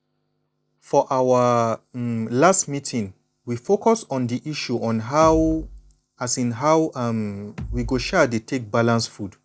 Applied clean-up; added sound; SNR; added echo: neural mask model DeepFilterNet 3.